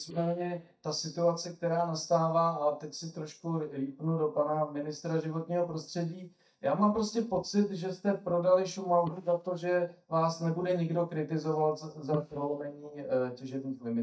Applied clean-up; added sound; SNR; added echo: neural mask model DeepFilterNet 3.